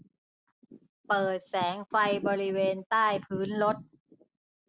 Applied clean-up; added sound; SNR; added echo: none; none; none; none.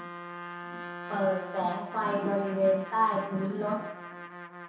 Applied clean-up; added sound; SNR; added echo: none; Trumpet; 11 dB; reverberation time 0.7 s.